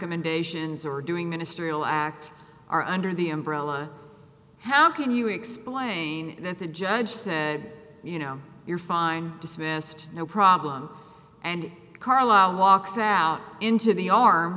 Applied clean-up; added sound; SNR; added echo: none; none; none; none.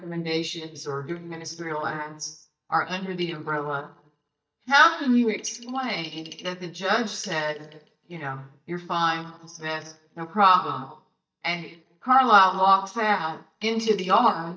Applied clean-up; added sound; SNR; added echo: neural mask model DeepFilterNet 3.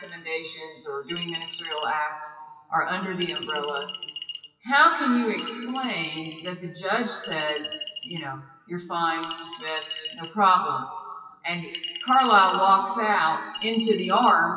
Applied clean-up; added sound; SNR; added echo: classical method WPE with log-MMSE.